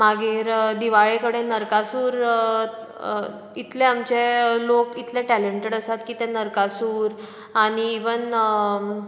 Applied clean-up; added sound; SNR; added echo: none; none; none; none.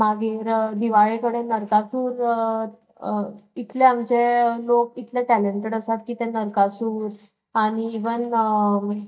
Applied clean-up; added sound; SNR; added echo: neural mask model DeepFilterNet 3.